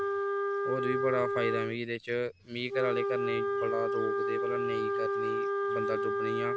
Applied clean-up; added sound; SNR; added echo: none; Wind instrument, woodwind instrument; -4 dB; none.